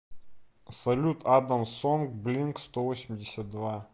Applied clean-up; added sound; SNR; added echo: none; none; none; none.